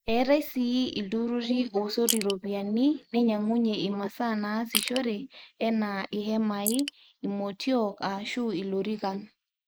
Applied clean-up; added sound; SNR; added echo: neural mask model Resemble Enhance denoiser.